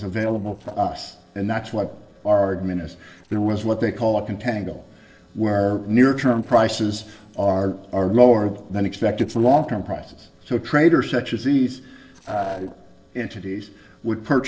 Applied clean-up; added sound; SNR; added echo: neural separator model SepFormer DNS4.